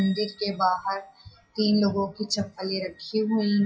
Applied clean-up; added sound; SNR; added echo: classical method WPE with log-MMSE.